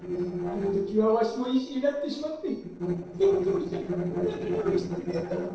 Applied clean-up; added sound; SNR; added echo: neural separator model SepFormer DNS4.